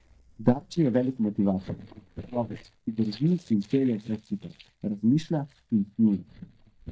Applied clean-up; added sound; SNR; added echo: neural mask model DeepFilterNet 3.